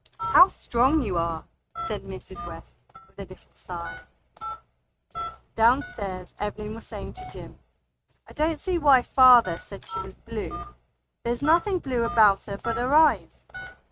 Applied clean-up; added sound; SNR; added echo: neural mask model RNNoise.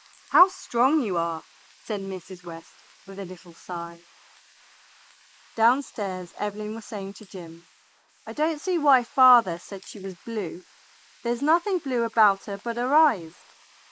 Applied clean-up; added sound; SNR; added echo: neural mask model Resemble Enhance denoiser.